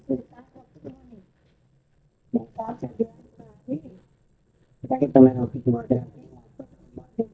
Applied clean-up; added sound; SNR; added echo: neural mask model DeepFilterNet 3.